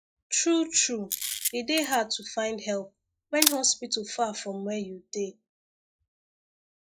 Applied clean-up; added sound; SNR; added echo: classical method log-MMSE.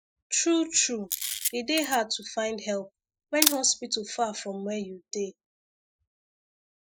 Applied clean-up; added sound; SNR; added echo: classical method spectral subtraction.